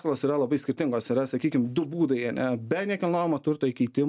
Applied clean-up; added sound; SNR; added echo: none; none; none; none.